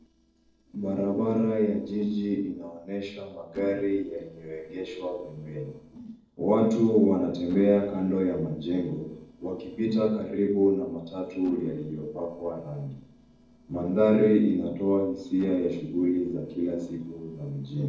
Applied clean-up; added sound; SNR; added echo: neural separator model SepFormer DNS4.